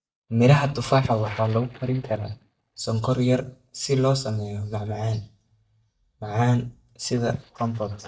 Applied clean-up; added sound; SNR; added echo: neural mask model DeepFilterNet 3.